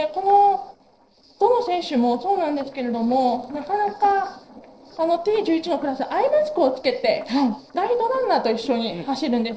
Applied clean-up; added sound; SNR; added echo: neural separator model SepFormer DNS4.